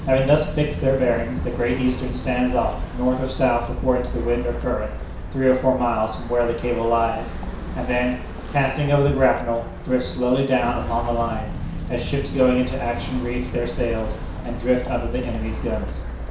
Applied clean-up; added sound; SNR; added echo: none; Walk, footsteps; 6 dB; reverberation time 0.6 s.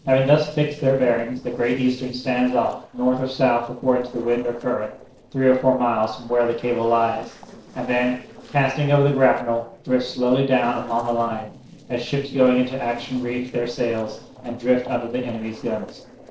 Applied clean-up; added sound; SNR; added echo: neural separator model SepFormer DNS4.